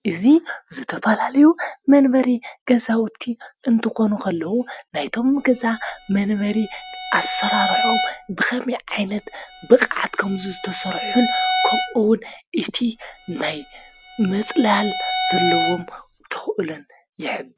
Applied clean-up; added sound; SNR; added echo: none; Bowed string instrument; 5 dB; none.